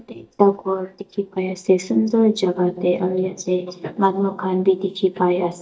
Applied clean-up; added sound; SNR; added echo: neural mask model DeepFilterNet 3.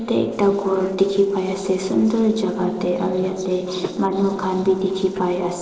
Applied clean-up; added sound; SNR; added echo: neural separator model SepFormer DNS4.